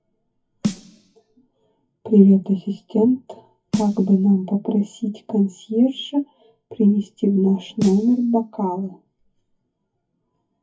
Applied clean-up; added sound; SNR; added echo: classical method WPE with log-MMSE.